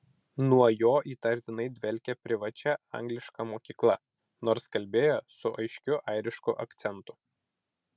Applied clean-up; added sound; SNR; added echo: none; none; none; none.